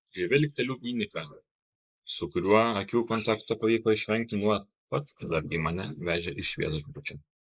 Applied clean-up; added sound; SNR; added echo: neural mask model Resemble Enhance denoiser.